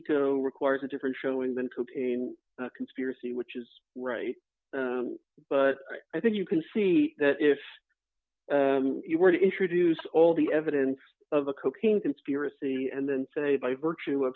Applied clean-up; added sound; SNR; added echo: none; none; none; none.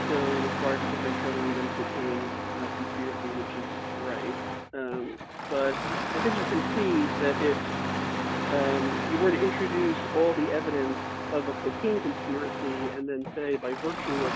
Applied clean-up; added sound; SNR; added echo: none; Engine starting; 1 dB; none.